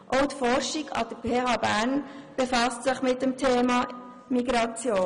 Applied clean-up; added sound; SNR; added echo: none; none; none; none.